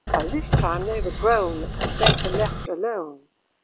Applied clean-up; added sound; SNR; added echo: none; Squeak; -3 dB; none.